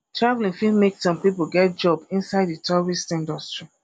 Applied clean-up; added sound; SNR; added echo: none; none; none; none.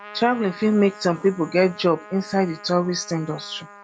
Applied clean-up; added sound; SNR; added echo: none; Trumpet; 20 dB; none.